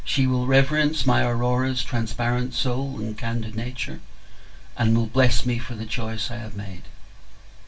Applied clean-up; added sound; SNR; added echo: none; none; none; reverberation time 0.2 s.